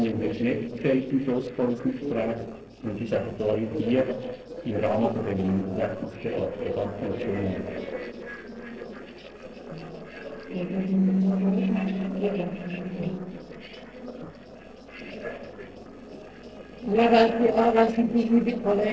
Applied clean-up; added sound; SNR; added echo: neural separator model SepFormer DNS4.